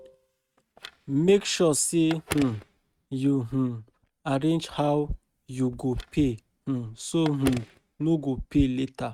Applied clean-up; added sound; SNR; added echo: neural mask model RNNoise.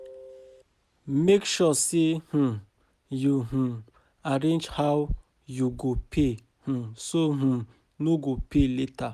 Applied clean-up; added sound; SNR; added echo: none; none; none; none.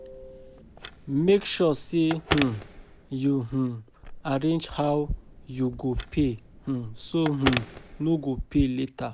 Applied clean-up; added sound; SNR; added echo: none; Telephone; 10 dB; none.